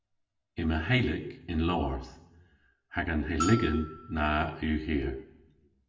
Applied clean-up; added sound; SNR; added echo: none; Bell; 10 dB; reverberation time 0.7 s.